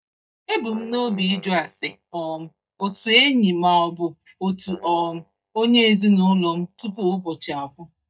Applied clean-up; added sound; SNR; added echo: neural mask model DeepFilterNet 3.